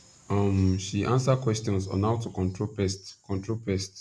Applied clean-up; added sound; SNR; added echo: none; none; none; none.